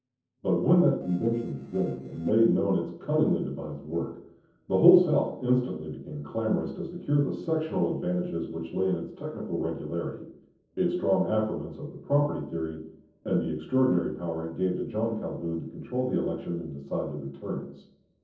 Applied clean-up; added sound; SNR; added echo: neural separator model SepFormer DNS4.